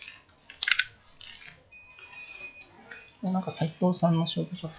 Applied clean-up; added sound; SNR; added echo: classical method log-MMSE.